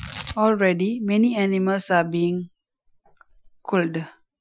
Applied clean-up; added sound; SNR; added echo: classical method Wiener filter.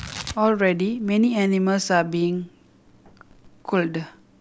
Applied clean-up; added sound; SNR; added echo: none; Tearing; 20 dB; none.